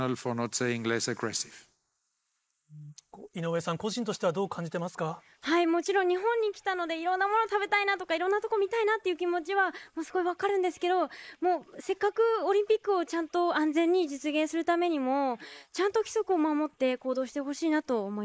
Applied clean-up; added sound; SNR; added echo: neural mask model Resemble Enhance denoiser.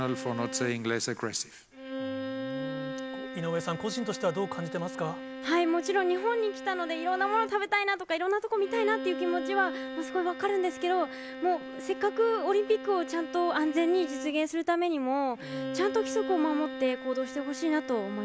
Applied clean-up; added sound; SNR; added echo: none; Bowed string instrument; 9 dB; none.